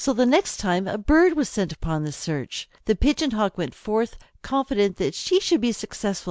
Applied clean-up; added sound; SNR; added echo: none; none; none; none.